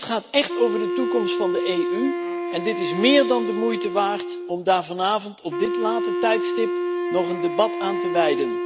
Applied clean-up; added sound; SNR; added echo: none; Wind instrument, woodwind instrument; 2 dB; none.